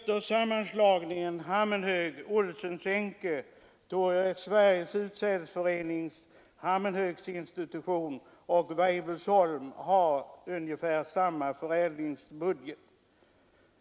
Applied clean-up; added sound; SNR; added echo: none; none; none; none.